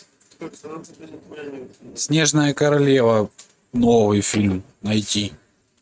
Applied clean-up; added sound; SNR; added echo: neural mask model RNNoise.